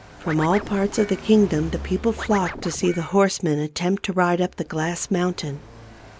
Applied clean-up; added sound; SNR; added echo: none; Scratching (performance technique) + Car passing by; 14 dB; none.